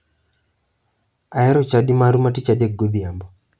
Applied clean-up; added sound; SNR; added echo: none; none; none; none.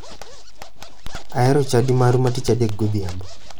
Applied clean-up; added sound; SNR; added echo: none; Zipper (clothing); 4 dB; none.